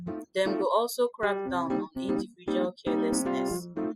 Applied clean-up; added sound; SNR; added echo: classical method spectral subtraction.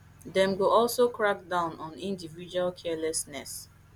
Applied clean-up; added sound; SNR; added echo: none; none; none; none.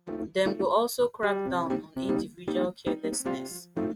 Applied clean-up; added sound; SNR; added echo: neural mask model RNNoise.